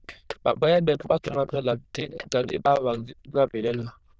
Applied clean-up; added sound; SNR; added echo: neural diffusion model UNIVERSE++.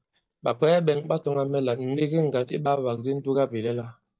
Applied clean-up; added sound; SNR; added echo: neural mask model DeepFilterNet 3.